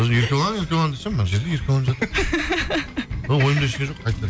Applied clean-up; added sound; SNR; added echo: none; none; none; none.